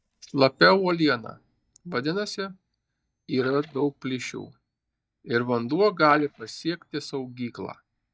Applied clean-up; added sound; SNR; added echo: neural mask model DeepFilterNet 3.